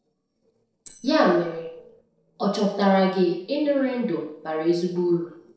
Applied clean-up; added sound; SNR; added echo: neural separator model SepFormer DNS4.